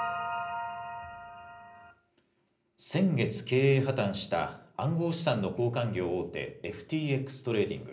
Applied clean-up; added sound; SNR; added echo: none; none; none; reverberation time 0.5 s.